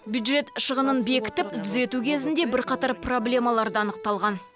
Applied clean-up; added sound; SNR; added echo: none; Accordion; 17 dB; none.